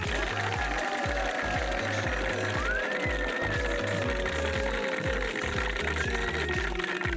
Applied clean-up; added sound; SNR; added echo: none; Applause / Cheering; -3 dB; none.